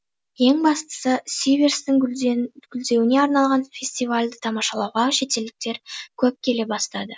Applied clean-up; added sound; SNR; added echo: none; none; none; none.